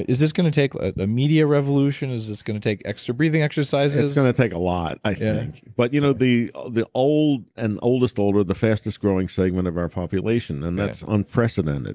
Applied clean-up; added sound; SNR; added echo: none; none; none; none.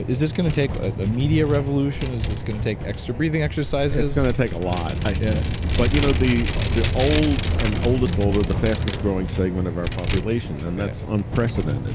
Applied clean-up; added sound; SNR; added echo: none; Vehicle; 1 dB; none.